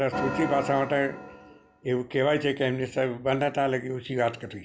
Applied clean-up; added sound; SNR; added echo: none; Organ; 9 dB; none.